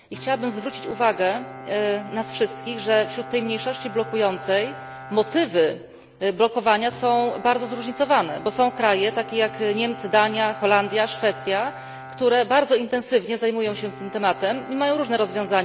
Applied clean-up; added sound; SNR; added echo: none; Bowed string instrument; 15 dB; none.